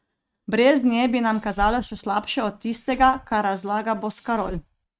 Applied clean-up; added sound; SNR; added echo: neural mask model RNNoise.